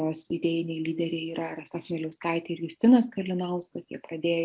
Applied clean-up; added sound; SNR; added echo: none; none; none; none.